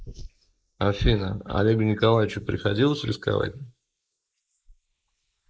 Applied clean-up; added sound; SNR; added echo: neural mask model Resemble Enhance denoiser.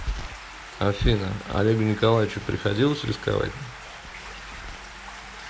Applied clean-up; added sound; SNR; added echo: none; Stream; 15 dB; none.